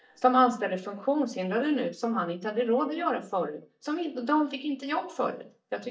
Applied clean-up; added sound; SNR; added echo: neural mask model DeepFilterNet 3.